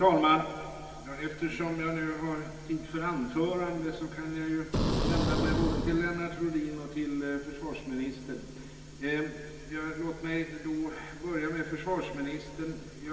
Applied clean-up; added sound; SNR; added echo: none; Boom; -1 dB; reverberation time 2.3 s.